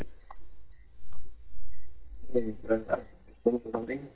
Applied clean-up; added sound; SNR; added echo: neural mask model DeepFilterNet 3.